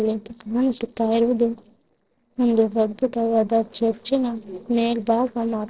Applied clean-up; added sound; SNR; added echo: neural separator model SepFormer DNS4.